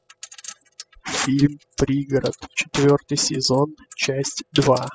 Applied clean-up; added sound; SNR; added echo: classical method spectral subtraction.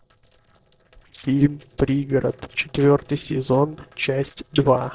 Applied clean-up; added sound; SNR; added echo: neural separator model SepFormer DNS4.